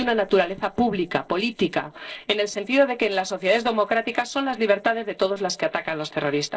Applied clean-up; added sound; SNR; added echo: neural separator model SepFormer DNS4.